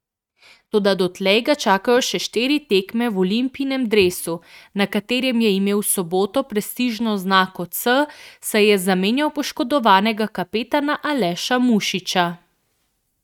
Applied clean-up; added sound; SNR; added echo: neural mask model RNNoise.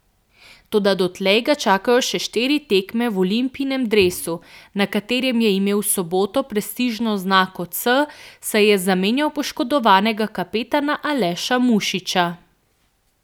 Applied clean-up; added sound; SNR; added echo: none; Bowed string instrument; 20 dB; none.